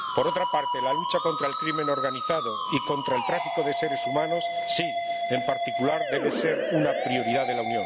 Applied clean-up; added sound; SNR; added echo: none; Musical instrument; 0 dB; none.